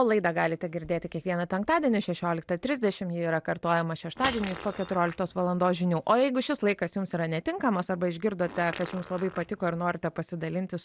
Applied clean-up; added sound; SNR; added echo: none; Shatter / Crushing + Fart; 14 dB; none.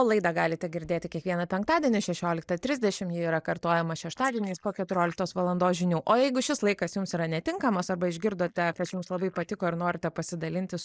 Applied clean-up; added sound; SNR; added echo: neural mask model Resemble Enhance denoiser.